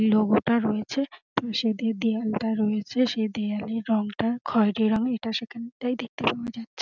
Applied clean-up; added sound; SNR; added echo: none; none; none; none.